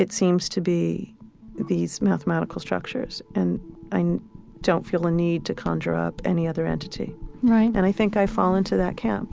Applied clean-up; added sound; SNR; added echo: none; none; none; none.